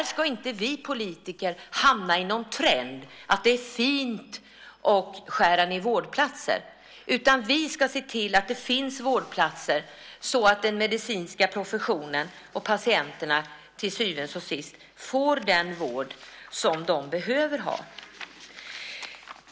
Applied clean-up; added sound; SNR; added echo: none; none; none; none.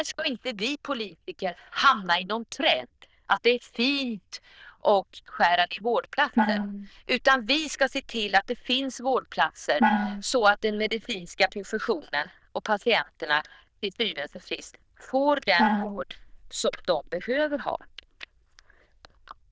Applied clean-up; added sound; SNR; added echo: neural diffusion model UNIVERSE++.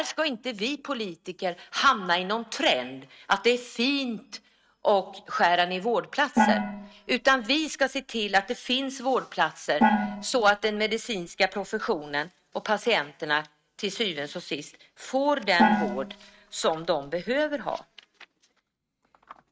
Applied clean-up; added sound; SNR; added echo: neural mask model RNNoise.